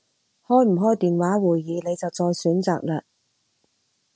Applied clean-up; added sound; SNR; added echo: none; none; none; none.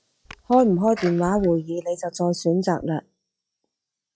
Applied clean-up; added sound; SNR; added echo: classical method log-MMSE.